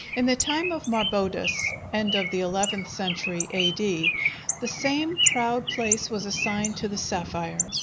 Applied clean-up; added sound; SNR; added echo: none; Bird; 2 dB; none.